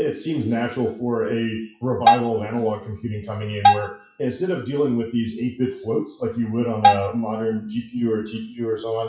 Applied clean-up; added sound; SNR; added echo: classical method WPE with log-MMSE.